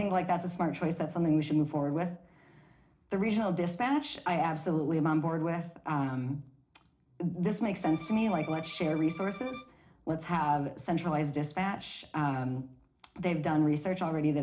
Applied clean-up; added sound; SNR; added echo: neural separator model SepFormer DNS4.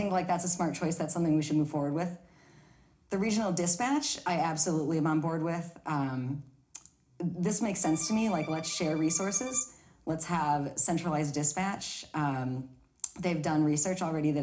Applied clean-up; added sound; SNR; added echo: none; Bowed string instrument; 19 dB; reverberation time 0.4 s.